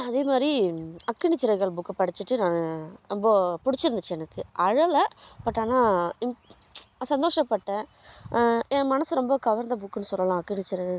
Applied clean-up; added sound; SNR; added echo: none; none; none; none.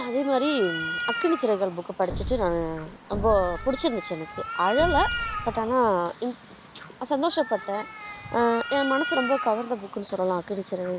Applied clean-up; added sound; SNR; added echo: none; Cat + Explosion; 8 dB; none.